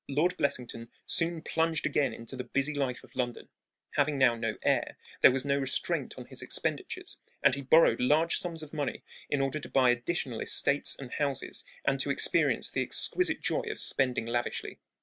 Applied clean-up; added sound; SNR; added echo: none; none; none; none.